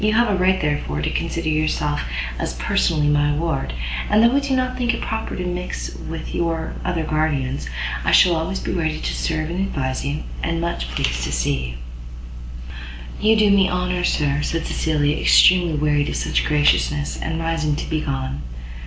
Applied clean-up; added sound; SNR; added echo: none; none; none; none.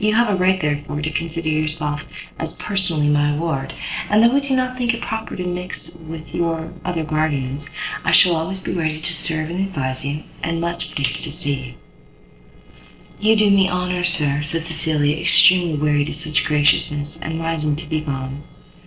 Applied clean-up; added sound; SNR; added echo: neural separator model SepFormer DNS4.